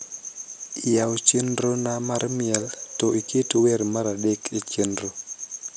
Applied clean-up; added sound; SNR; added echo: none; none; none; none.